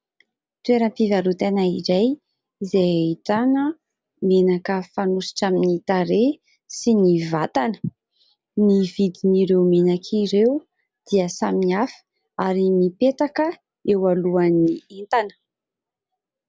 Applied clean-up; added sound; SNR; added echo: none; none; none; none.